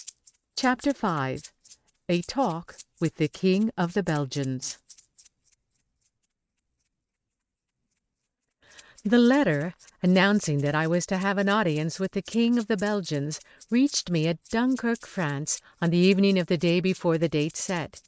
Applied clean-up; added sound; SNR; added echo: neural mask model RNNoise.